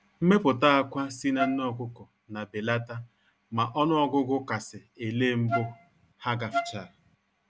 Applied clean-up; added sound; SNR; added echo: none; Wind instrument, woodwind instrument; 5 dB; none.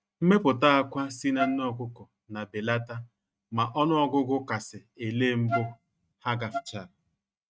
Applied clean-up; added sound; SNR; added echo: neural mask model RNNoise.